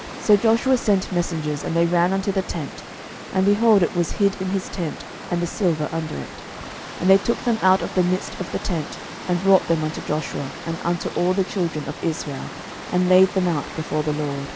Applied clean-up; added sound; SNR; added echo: none; Water; 12 dB; none.